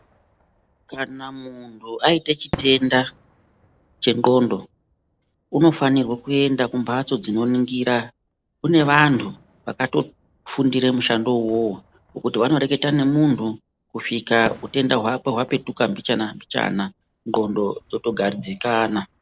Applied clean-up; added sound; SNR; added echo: neural separator model SepFormer DNS4.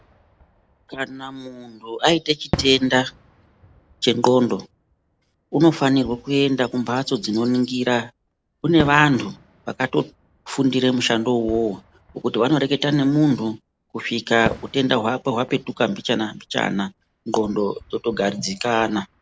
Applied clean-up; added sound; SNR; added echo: none; Fireworks; 18 dB; none.